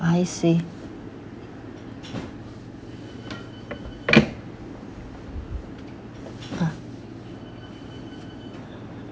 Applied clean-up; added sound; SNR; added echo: none; Slam; 15 dB; none.